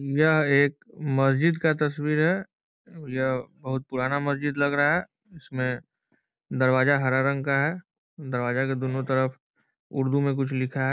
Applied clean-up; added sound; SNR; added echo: none; none; none; none.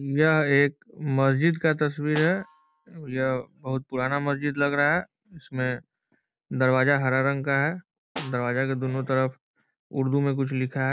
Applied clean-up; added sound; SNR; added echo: none; Snare drum; 19 dB; none.